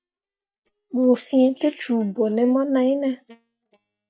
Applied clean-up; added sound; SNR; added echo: neural mask model DeepFilterNet 3.